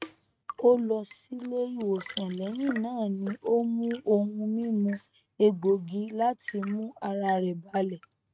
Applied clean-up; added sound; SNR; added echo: neural mask model RNNoise.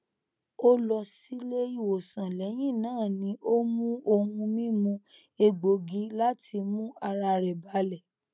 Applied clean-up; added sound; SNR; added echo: none; none; none; none.